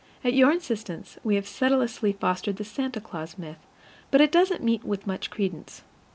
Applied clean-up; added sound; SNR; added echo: none; none; none; none.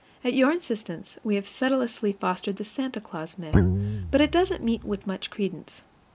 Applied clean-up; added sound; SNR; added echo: none; Guitar; -1 dB; none.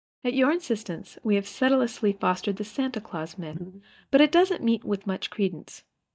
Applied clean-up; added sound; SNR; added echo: neural mask model DeepFilterNet 3.